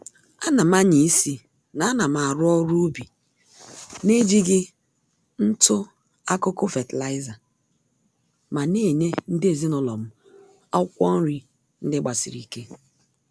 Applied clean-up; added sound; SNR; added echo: none; none; none; none.